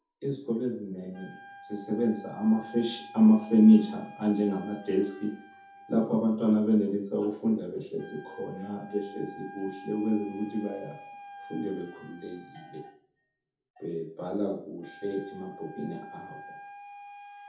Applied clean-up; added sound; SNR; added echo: none; Wind instrument, woodwind instrument; 19 dB; reverberation time 0.5 s.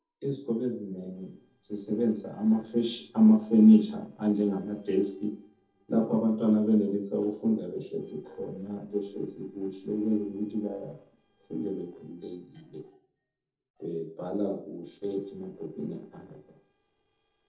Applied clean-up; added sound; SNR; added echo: neural separator model SepFormer DNS4.